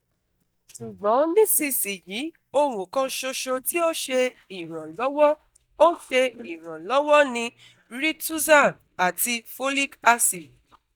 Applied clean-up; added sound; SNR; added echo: neural mask model DeepFilterNet 3.